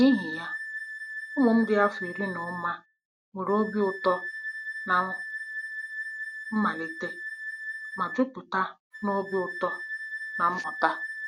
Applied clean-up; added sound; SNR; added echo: none; Wind instrument, woodwind instrument; 8 dB; none.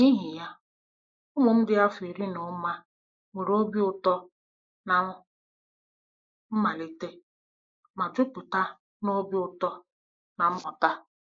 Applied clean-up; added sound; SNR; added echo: neural mask model Resemble Enhance denoiser.